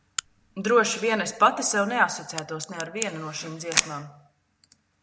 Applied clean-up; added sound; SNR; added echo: none; Crack; 8 dB; none.